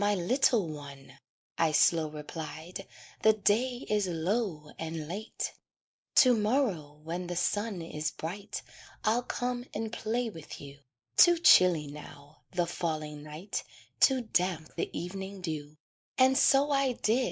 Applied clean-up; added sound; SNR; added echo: neural mask model Resemble Enhance denoiser.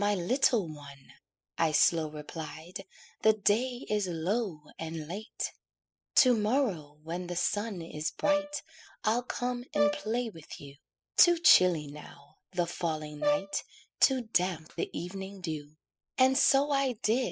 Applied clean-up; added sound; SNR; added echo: classical method spectral subtraction.